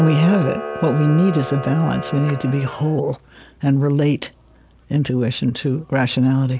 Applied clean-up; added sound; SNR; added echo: none; Camera; 13 dB; none.